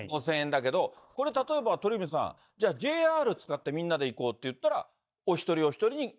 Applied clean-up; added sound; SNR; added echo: neural mask model DeepFilterNet 3.